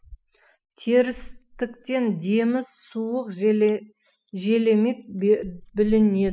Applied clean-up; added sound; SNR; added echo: classical method spectral subtraction.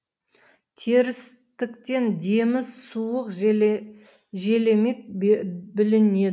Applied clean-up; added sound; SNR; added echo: none; none; none; none.